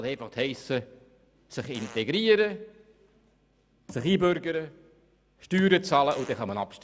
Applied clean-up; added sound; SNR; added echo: none; Fart; 19 dB; none.